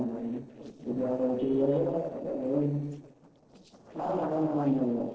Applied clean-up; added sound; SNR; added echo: neural separator model SepFormer DNS4.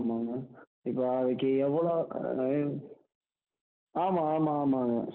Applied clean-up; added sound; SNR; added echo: none; none; none; none.